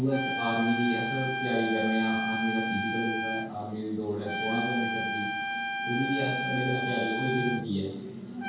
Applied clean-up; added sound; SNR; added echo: none; Trumpet; 2 dB; reverberation time 0.6 s.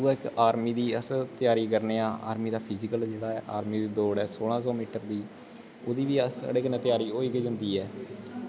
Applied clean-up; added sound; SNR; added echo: none; none; none; none.